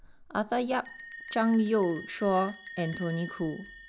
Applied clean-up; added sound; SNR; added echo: none; Bell; 10 dB; none.